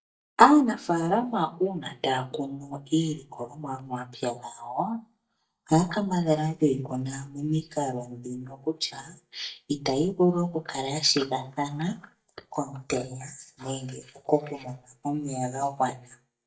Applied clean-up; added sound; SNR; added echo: neural mask model DeepFilterNet 3.